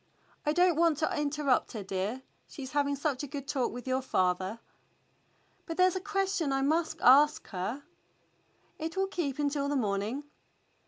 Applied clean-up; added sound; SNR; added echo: none; none; none; none.